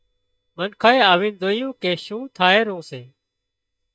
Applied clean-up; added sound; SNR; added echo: neural mask model DeepFilterNet 3.